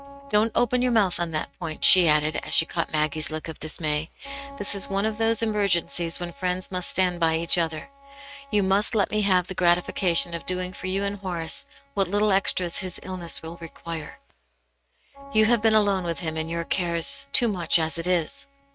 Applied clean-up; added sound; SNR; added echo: neural mask model RNNoise.